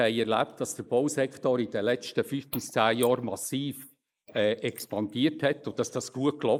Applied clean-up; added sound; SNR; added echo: neural mask model Resemble Enhance denoiser.